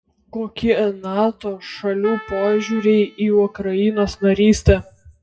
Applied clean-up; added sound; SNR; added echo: classical method WPE with log-MMSE.